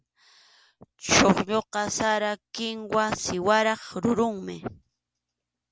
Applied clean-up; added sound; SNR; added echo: none; none; none; none.